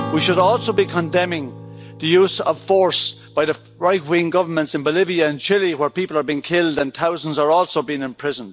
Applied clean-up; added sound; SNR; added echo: none; Acoustic guitar / Strum; 16 dB; none.